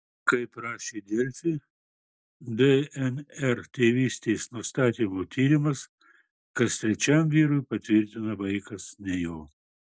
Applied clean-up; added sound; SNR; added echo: none; none; none; none.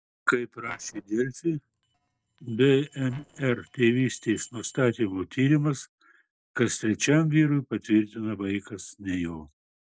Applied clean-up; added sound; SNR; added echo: neural separator model SepFormer DNS4.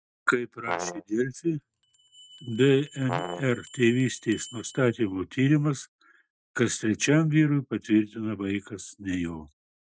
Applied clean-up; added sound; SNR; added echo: neural mask model RNNoise.